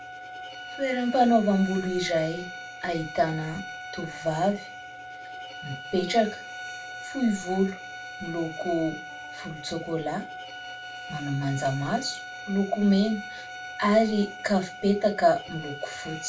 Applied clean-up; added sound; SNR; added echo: none; Bowed string instrument; 12 dB; reverberation time 0.2 s.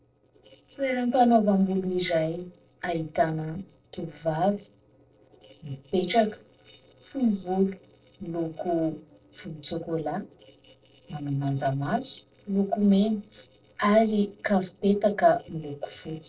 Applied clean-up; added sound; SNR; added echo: neural separator model SepFormer DNS4.